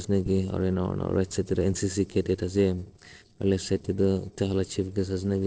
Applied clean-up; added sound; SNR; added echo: neural separator model SepFormer DNS4.